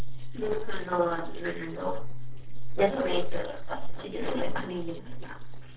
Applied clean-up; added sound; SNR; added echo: neural separator model SepFormer DNS4.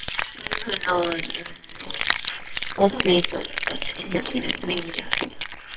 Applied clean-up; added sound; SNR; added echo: neural separator model SepFormer WHAMR!.